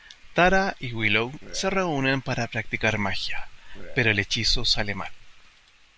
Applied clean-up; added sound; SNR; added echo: none; Burping, eructation; 19 dB; none.